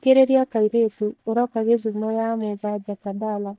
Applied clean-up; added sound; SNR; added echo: neural mask model DeepFilterNet 3.